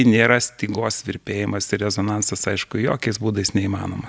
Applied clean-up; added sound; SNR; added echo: none; none; none; none.